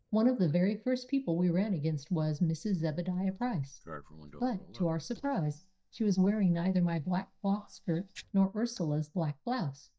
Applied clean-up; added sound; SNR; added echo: neural mask model DeepFilterNet 3.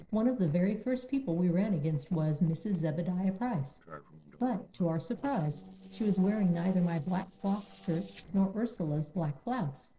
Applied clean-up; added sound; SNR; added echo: neural separator model SepFormer DNS4.